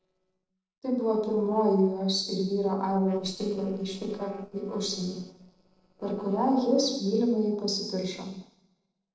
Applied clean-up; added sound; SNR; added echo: neural separator model SepFormer DNS4.